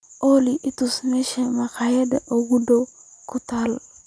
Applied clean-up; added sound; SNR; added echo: none; none; none; none.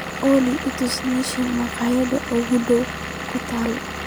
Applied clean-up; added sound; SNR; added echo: none; Engine / Vehicle; 8 dB; none.